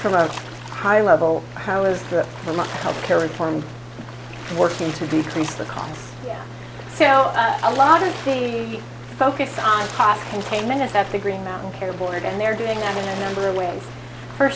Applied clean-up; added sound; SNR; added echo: none; Splash, splatter; 15 dB; none.